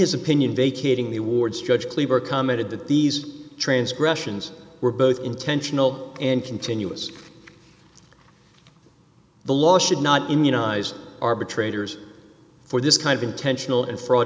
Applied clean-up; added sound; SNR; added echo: none; none; none; none.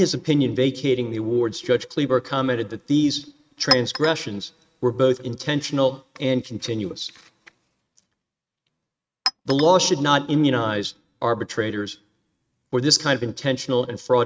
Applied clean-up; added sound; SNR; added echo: neural mask model RNNoise.